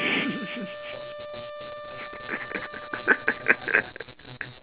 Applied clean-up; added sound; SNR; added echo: none; Wind instrument, woodwind instrument; 10 dB; none.